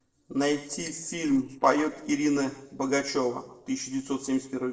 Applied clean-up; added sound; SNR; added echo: neural separator model SepFormer DNS4.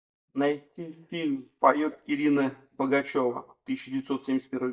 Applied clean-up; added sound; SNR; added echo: neural mask model DeepFilterNet 3.